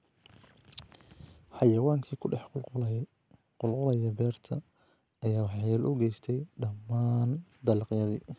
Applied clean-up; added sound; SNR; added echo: none; none; none; none.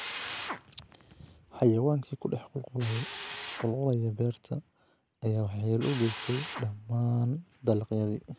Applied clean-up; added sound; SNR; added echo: none; Drill; 12 dB; none.